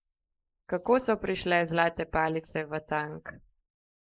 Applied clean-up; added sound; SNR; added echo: neural mask model Resemble Enhance denoiser.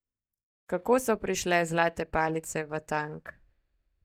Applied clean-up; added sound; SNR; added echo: neural mask model DeepFilterNet 3.